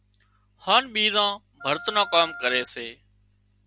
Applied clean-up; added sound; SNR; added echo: none; Wind instrument, woodwind instrument; 15 dB; none.